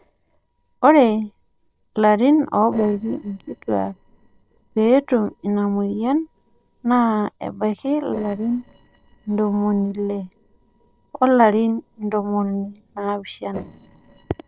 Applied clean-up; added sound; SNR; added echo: neural separator model SepFormer DNS4.